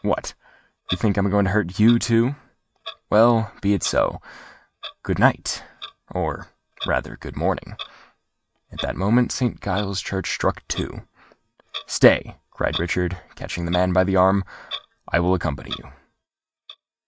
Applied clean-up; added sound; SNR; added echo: neural mask model RNNoise.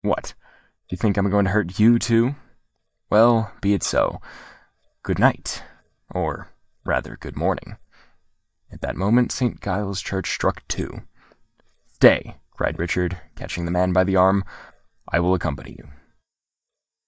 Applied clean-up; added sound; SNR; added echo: neural mask model DeepFilterNet 3.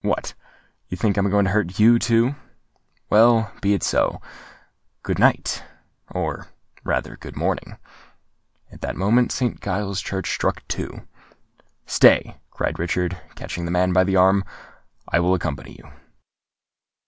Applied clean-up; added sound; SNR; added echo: none; none; none; none.